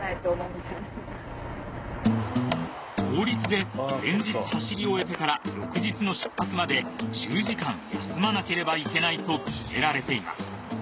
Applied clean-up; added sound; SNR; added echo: none; none; none; none.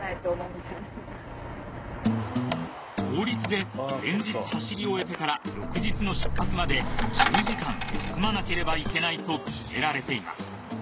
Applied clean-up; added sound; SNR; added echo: none; Coin (dropping); -2 dB; none.